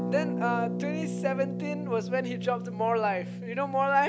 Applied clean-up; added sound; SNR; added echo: none; Harp; 4 dB; none.